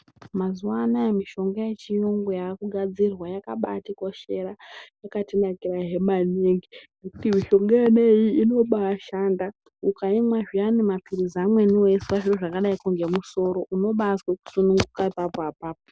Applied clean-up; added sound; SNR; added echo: none; none; none; none.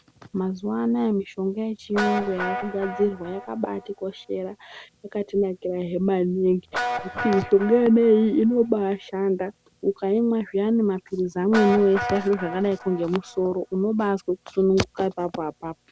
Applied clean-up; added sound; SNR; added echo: none; Guitar; 12 dB; none.